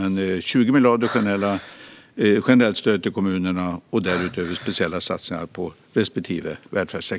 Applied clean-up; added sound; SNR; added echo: none; Breathing; 15 dB; none.